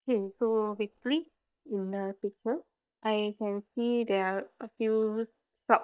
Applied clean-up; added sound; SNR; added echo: neural mask model DeepFilterNet 3.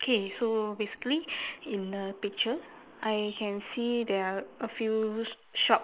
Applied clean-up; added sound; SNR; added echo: neural mask model Resemble Enhance denoiser.